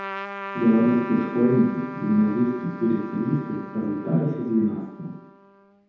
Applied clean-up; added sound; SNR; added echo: none; Trumpet; 13 dB; reverberation time 0.9 s.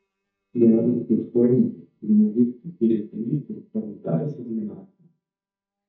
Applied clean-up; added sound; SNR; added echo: neural mask model DeepFilterNet 3.